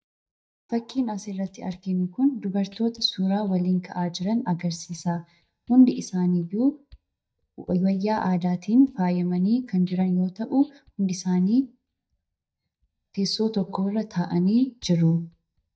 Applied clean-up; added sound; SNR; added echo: neural mask model DeepFilterNet 3.